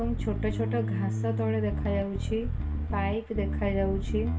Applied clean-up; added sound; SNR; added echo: none; Bass guitar; -1 dB; reverberation time 0.2 s.